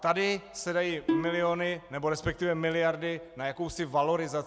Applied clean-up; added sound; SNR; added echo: none; Plucked string instrument; 4 dB; none.